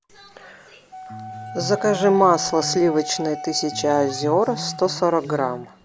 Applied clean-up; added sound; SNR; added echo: none; Wind instrument, woodwind instrument + Electric guitar; 12 dB; none.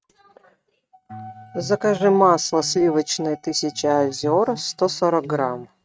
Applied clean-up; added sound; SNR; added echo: neural mask model RNNoise.